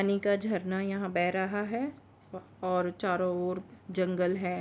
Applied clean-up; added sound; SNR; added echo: none; none; none; none.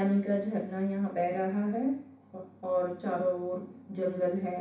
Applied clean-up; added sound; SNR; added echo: none; none; none; reverberation time 0.6 s.